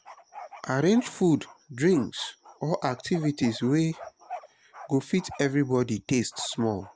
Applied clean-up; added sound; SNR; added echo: none; Bark; 18 dB; none.